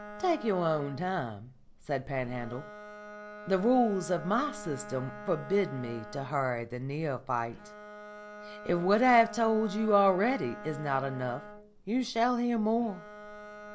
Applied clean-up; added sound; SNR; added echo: none; Bowed string instrument; 15 dB; none.